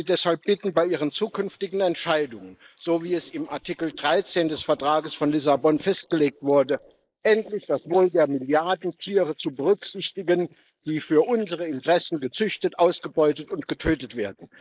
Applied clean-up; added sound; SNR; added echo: neural mask model Resemble Enhance denoiser.